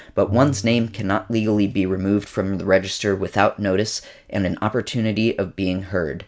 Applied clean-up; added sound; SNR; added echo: none; Bowed string instrument; 15 dB; none.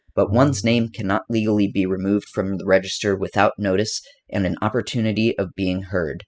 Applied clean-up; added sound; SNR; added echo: classical method spectral subtraction.